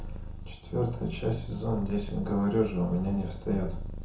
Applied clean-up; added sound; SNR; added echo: none; Purr; 8 dB; reverberation time 0.6 s.